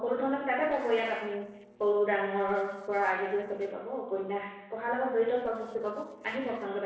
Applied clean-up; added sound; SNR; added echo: neural separator model SepFormer DNS4.